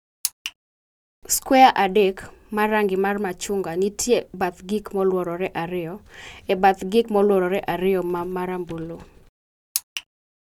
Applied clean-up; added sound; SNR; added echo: none; none; none; none.